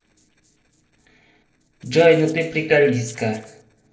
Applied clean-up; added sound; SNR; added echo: neural separator model SepFormer DNS4.